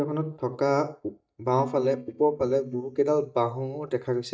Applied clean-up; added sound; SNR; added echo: neural mask model DeepFilterNet 3.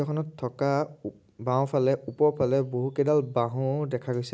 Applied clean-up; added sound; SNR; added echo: none; none; none; none.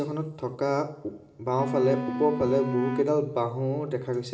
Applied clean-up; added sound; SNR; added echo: none; Wind instrument, woodwind instrument; 7 dB; reverberation time 1.2 s.